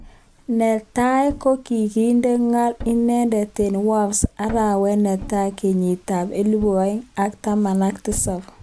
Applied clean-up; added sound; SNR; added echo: none; Thump, thud; 20 dB; none.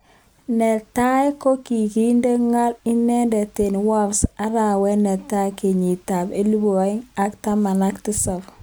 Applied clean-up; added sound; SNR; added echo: none; none; none; none.